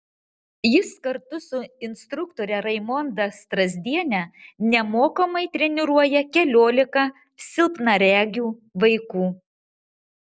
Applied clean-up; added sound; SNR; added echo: none; none; none; none.